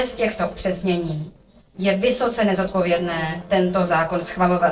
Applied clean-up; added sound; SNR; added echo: neural separator model SepFormer DNS4.